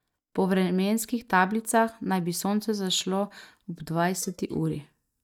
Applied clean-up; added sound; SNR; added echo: neural mask model DeepFilterNet 3.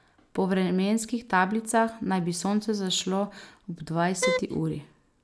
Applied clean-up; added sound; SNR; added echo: none; Wind instrument, woodwind instrument; 2 dB; none.